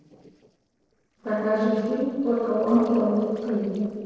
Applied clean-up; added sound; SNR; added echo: neural separator model SepFormer DNS4.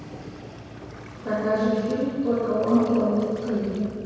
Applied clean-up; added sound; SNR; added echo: none; Waves, surf; 15 dB; reverberation time 1.9 s.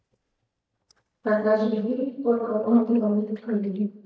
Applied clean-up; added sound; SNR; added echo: neural mask model DeepFilterNet 3.